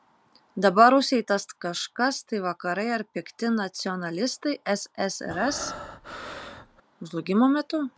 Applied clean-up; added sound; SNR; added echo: none; Breathing; 13 dB; none.